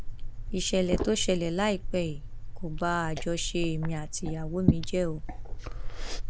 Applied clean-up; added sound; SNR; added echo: none; Liquid; 1 dB; none.